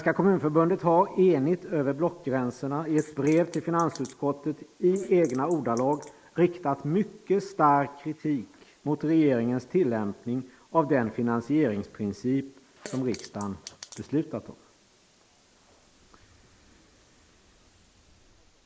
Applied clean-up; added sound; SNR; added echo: neural mask model Resemble Enhance denoiser.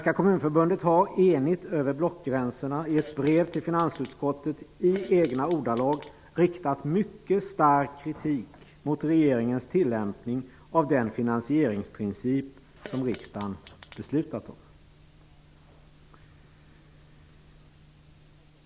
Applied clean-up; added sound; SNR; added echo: none; Fart; 18 dB; none.